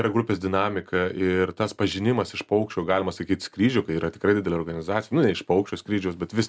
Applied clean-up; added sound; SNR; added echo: none; none; none; none.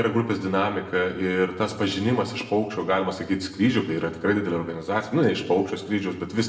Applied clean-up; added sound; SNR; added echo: none; none; none; reverberation time 0.9 s.